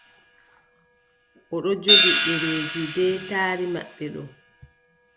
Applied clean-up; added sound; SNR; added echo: none; Hi-hat; -4 dB; none.